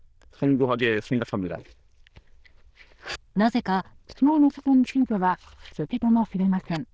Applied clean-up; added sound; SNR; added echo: neural diffusion model UNIVERSE++.